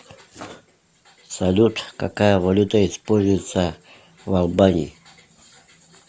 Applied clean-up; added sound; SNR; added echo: none; none; none; none.